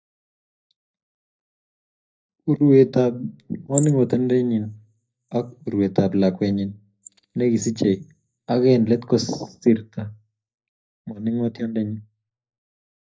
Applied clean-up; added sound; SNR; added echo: neural mask model DeepFilterNet 3.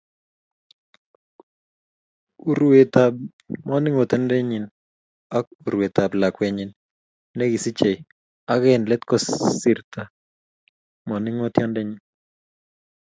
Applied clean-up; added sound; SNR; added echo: none; none; none; none.